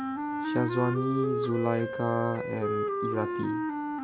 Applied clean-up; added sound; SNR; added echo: none; Wind instrument, woodwind instrument; 1 dB; none.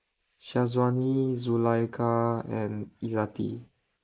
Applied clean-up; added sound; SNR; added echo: neural mask model Resemble Enhance denoiser.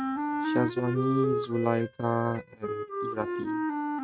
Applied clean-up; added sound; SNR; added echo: neural mask model RNNoise.